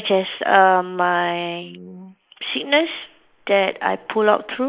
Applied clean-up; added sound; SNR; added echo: neural mask model Resemble Enhance denoiser.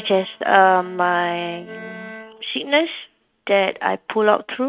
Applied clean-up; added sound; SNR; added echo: neural mask model RNNoise.